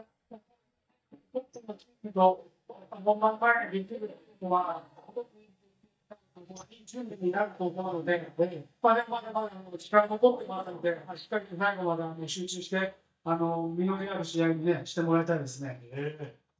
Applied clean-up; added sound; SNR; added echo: neural mask model DeepFilterNet 3.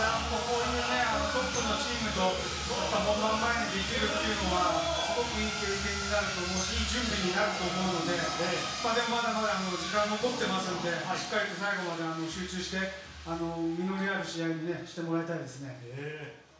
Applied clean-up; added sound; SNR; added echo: none; Tambourine; 17 dB; reverberation time 0.6 s.